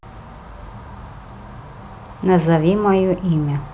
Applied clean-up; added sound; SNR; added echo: none; none; none; none.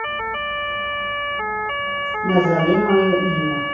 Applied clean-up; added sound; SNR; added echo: none; Motor vehicle (road) / Siren; 2 dB; reverberation time 0.7 s.